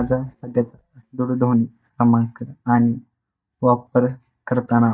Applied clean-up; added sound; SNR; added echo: neural mask model DeepFilterNet 3.